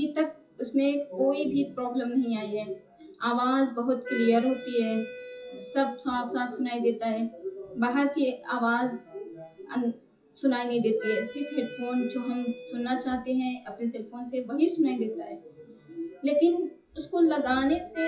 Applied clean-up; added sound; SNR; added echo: classical method WPE with log-MMSE.